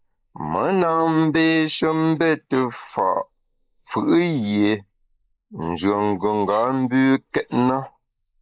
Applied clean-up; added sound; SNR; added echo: neural mask model Resemble Enhance denoiser.